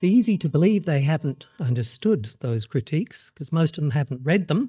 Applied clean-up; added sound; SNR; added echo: neural mask model DeepFilterNet 3.